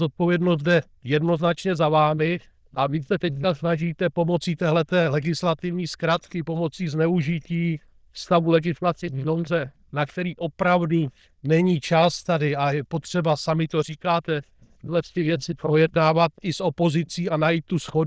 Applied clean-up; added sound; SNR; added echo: neural diffusion model UNIVERSE++.